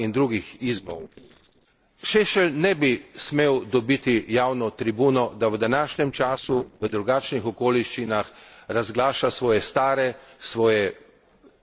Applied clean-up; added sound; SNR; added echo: neural separator model SepFormer DNS4.